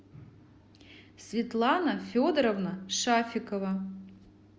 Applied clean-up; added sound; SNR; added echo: none; none; none; none.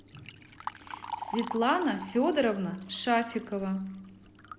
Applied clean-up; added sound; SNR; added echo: none; Liquid; 12 dB; none.